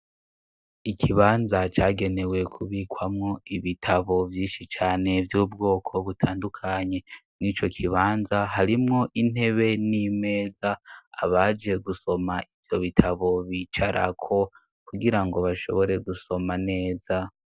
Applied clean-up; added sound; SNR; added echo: none; none; none; none.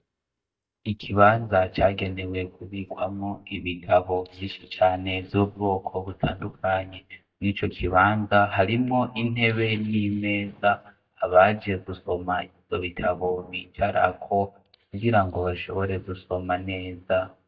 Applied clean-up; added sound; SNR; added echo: neural mask model DeepFilterNet 3.